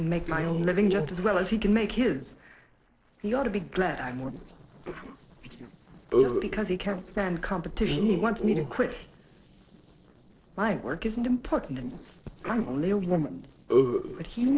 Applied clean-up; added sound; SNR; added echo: neural separator model SepFormer DNS4.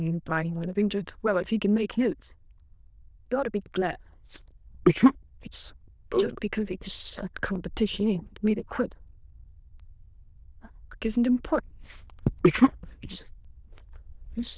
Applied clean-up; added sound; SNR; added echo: neural diffusion model UNIVERSE++.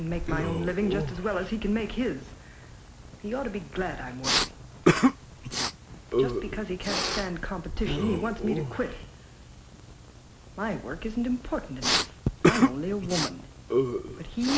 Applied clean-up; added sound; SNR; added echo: none; Respiratory sounds; -2 dB; none.